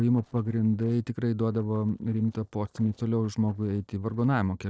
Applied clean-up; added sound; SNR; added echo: neural separator model SepFormer DNS4.